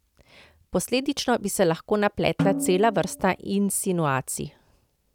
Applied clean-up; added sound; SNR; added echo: none; Snare drum; 8 dB; none.